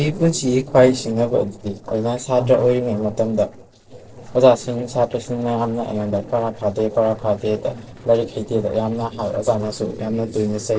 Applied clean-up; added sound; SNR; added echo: neural separator model SepFormer DNS4.